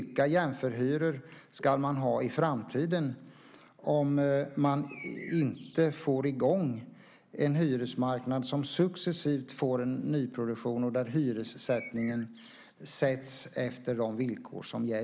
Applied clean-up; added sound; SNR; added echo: none; Bird; 18 dB; none.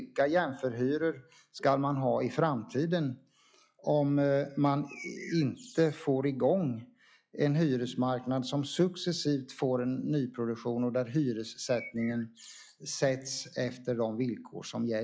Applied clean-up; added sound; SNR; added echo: classical method log-MMSE.